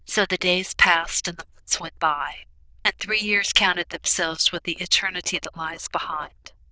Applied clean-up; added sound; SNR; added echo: neural diffusion model UNIVERSE++.